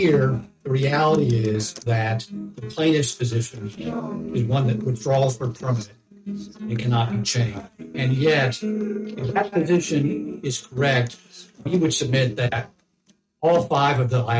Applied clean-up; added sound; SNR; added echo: neural mask model RNNoise.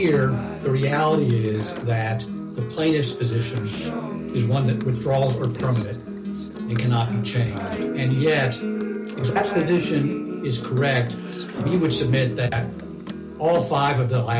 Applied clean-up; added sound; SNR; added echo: none; Acoustic guitar; 6 dB; none.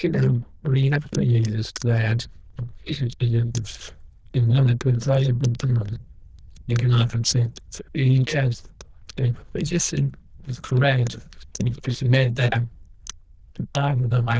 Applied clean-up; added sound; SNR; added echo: neural diffusion model UNIVERSE++.